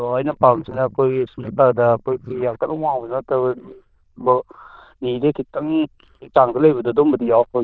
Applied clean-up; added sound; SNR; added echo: neural diffusion model UNIVERSE++.